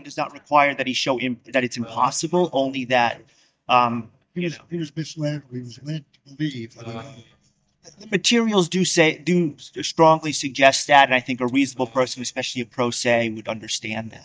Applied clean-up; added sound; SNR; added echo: neural mask model DeepFilterNet 3.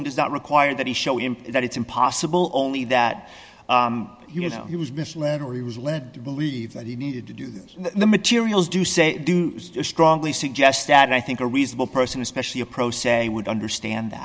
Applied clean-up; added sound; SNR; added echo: none; none; none; none.